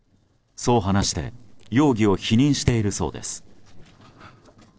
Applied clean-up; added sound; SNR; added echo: neural separator model SepFormer DNS4.